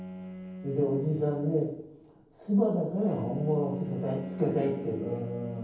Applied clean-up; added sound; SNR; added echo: none; Bowed string instrument; 10 dB; reverberation time 0.9 s.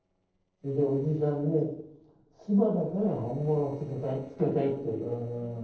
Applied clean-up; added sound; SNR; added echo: neural separator model SepFormer DNS4.